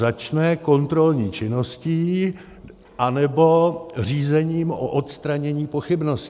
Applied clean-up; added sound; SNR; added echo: none; none; none; none.